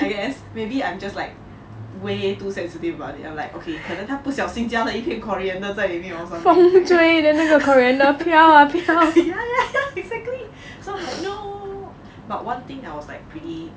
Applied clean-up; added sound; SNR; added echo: none; none; none; none.